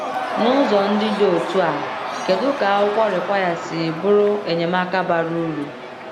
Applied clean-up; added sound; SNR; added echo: none; Crowd / Cheering; 7 dB; none.